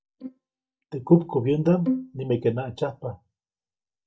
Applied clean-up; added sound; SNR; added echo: neural mask model DeepFilterNet 3.